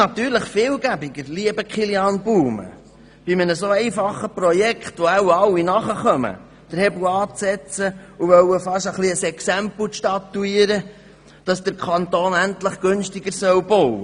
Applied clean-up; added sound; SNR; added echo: none; none; none; none.